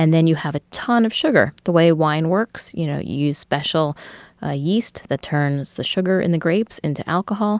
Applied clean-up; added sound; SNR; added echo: none; none; none; none.